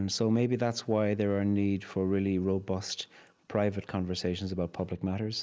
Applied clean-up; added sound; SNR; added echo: neural mask model Resemble Enhance denoiser.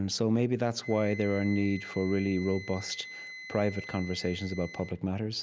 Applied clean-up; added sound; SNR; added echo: none; Wind instrument, woodwind instrument; 15 dB; none.